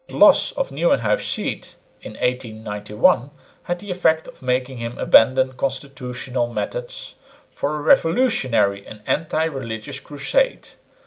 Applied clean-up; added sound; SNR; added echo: none; none; none; none.